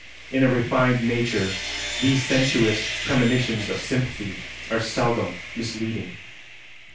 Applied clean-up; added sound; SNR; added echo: none; Sawing; 8 dB; reverberation time 0.3 s.